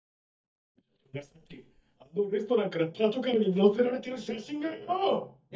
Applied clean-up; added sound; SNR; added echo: neural mask model DeepFilterNet 3.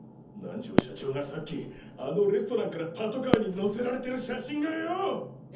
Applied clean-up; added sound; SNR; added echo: none; Fireworks; 1 dB; reverberation time 0.7 s.